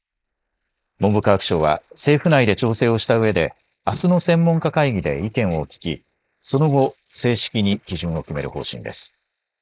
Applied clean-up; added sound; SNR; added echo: neural mask model Resemble Enhance denoiser.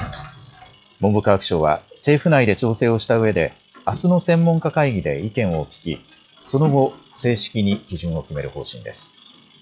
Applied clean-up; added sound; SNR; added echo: classical method log-MMSE.